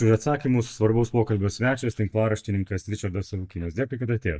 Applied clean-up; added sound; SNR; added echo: neural mask model DeepFilterNet 3.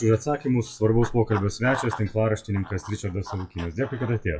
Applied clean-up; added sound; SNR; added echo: classical method WPE with log-MMSE.